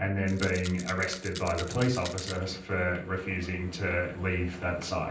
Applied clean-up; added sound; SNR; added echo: none; Rattle; 12 dB; reverberation time 0.6 s.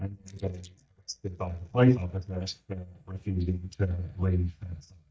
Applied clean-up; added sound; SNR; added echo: neural mask model DeepFilterNet 3.